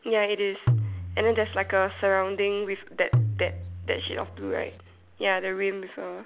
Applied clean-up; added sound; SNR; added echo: none; Tabla; 3 dB; none.